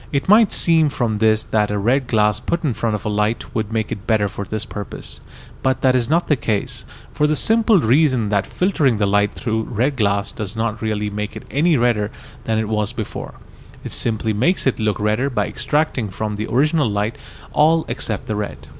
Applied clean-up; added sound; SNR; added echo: none; Idling / Accelerating, revving, vroom / Car; 19 dB; none.